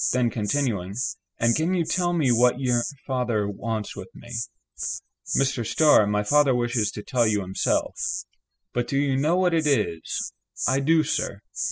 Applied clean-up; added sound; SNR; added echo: classical method spectral subtraction.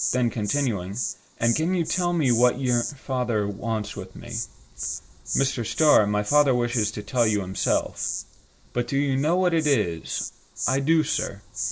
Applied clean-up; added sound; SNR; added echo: neural mask model Resemble Enhance denoiser.